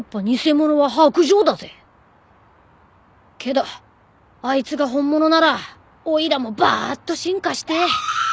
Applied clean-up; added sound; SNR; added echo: none; none; none; none.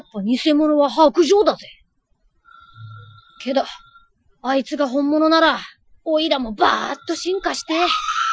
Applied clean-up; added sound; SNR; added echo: classical method Wiener filter.